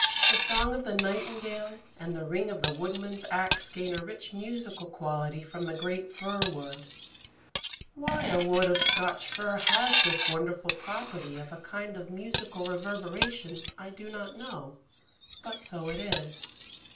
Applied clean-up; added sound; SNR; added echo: none; Cutlery, silverware; -3 dB; reverberation time 0.3 s.